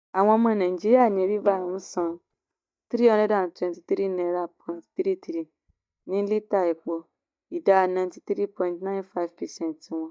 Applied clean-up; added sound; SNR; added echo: neural mask model DeepFilterNet 3.